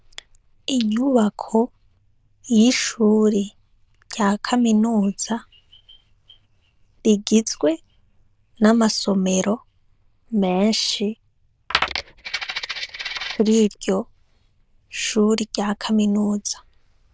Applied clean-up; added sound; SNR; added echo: neural diffusion model UNIVERSE++.